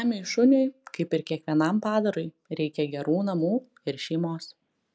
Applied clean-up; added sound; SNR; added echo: none; none; none; none.